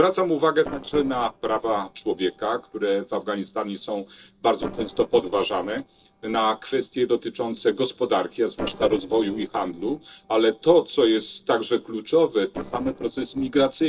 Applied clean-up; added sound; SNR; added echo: neural separator model SepFormer DNS4.